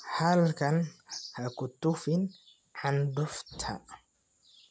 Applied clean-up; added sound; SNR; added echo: none; none; none; none.